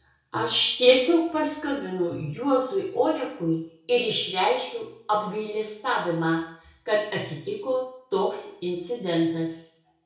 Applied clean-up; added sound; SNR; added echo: none; none; none; reverberation time 0.5 s.